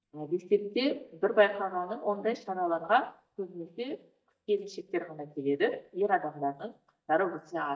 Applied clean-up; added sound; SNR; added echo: neural mask model DeepFilterNet 3.